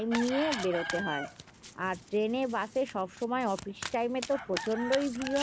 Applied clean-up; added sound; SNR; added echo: none; Domestic sounds, home sounds + Chicken, rooster; 9 dB; none.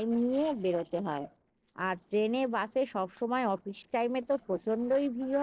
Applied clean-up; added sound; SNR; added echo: neural separator model SepFormer DNS4.